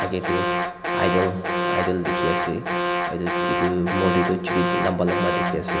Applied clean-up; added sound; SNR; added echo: none; Alarm; 0 dB; none.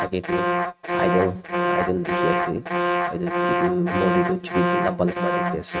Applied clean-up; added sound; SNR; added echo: neural mask model RNNoise.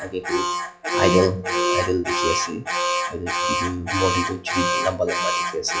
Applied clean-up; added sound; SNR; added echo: classical method log-MMSE.